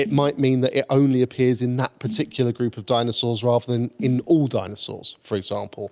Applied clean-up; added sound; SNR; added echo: neural mask model Resemble Enhance denoiser.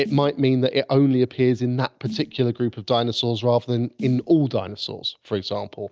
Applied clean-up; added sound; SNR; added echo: neural mask model DeepFilterNet 3.